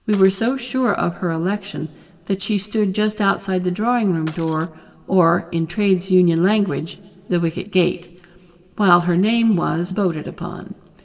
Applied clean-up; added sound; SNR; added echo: none; Shatter; 10 dB; reverberation time 2.9 s.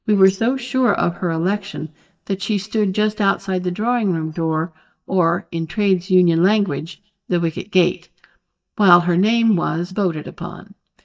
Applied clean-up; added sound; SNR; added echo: neural mask model DeepFilterNet 3.